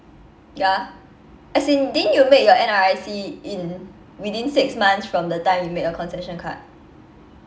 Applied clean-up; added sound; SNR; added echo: none; none; none; none.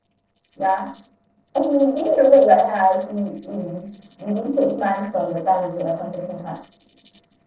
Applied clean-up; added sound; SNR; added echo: neural separator model SepFormer DNS4.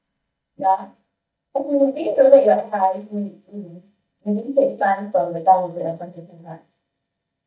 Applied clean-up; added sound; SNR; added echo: neural mask model DeepFilterNet 3.